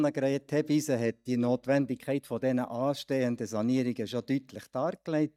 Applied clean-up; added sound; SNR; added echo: neural mask model DeepFilterNet 3.